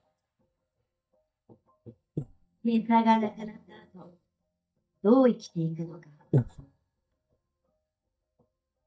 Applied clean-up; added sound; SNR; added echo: neural mask model DeepFilterNet 3.